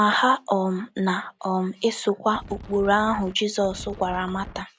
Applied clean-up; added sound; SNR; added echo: none; Wind; 16 dB; none.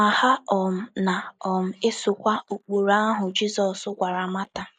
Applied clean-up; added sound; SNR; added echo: neural mask model Resemble Enhance denoiser.